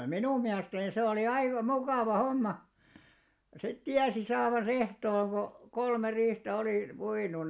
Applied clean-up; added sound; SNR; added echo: none; none; none; none.